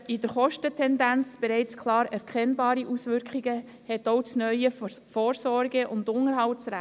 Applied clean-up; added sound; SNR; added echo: none; none; none; none.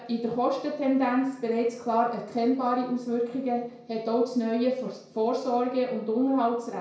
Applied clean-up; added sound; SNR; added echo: none; none; none; reverberation time 0.5 s.